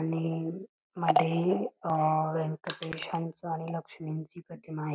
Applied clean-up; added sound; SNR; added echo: none; Crushing; 12 dB; none.